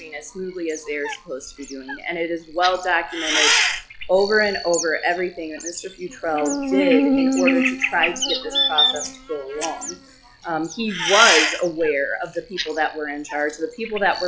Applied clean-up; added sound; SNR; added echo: classical method log-MMSE.